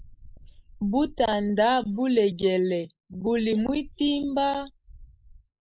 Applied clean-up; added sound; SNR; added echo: neural mask model Resemble Enhance denoiser.